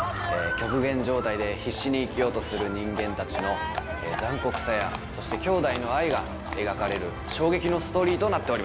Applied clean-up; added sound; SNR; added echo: none; Livestock, farm animals, working animals; 8 dB; none.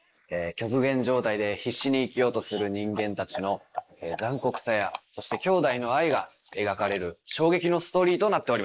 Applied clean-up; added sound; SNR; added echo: neural mask model Resemble Enhance denoiser.